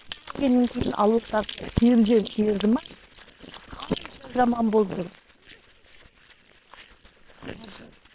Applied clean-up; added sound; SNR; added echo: neural separator model SepFormer WHAM!.